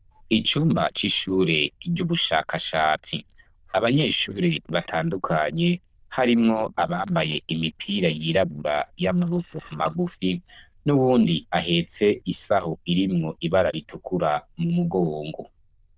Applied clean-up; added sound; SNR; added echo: neural diffusion model UNIVERSE++.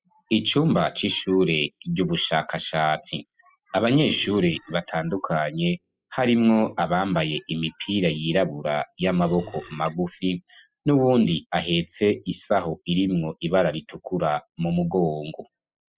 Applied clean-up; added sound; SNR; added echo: classical method spectral subtraction.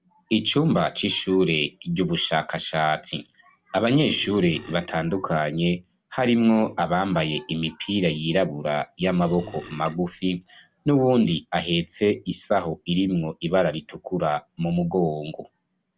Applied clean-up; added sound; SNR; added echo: none; Burping, eructation; 18 dB; none.